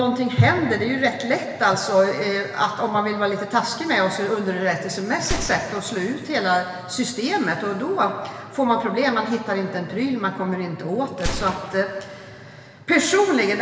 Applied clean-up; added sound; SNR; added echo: none; Gunshot, gunfire; 15 dB; reverberation time 2.3 s.